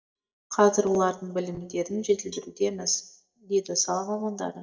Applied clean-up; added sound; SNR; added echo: neural mask model DeepFilterNet 3.